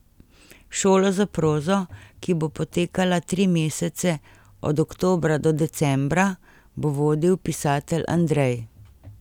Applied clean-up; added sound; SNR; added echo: none; none; none; none.